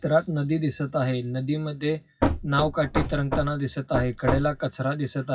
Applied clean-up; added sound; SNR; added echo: classical method WPE with log-MMSE.